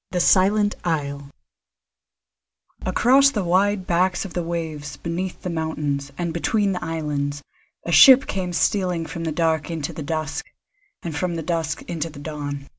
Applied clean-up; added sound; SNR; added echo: none; none; none; none.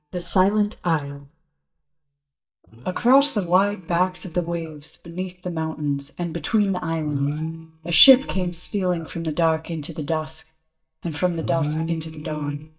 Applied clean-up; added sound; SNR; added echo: neural mask model DeepFilterNet 3.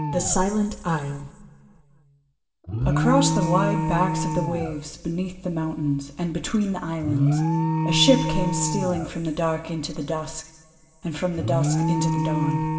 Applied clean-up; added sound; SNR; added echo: none; Alarm; 1 dB; reverberation time 2.9 s.